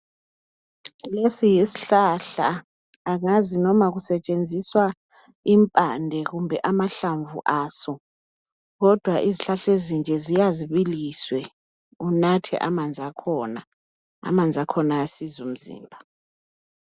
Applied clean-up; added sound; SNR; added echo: none; none; none; none.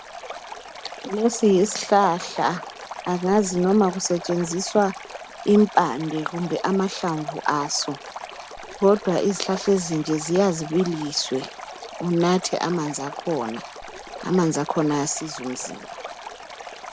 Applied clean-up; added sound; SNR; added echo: none; Stream; 14 dB; none.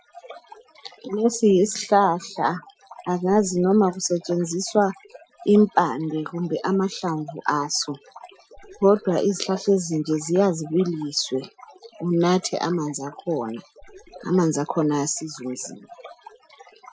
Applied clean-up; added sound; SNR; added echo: classical method Wiener filter.